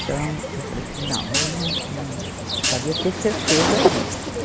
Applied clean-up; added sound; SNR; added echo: none; Hi-hat + Cricket; -3 dB; none.